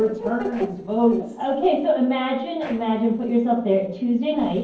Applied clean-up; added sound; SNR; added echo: neural separator model SepFormer DNS4.